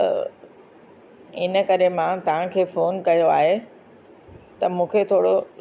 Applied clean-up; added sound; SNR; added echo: none; none; none; none.